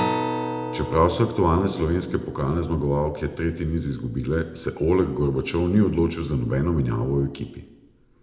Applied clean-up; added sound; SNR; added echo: none; Acoustic guitar; 10 dB; reverberation time 0.6 s.